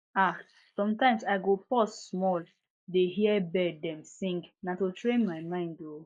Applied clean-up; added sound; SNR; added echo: neural mask model Resemble Enhance denoiser.